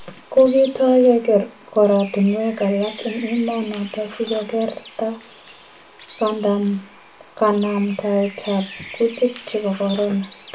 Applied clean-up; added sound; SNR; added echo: none; Bird; 18 dB; reverberation time 0.2 s.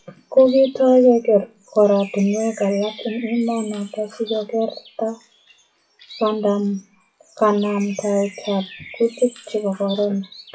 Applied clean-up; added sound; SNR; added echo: classical method WPE with log-MMSE.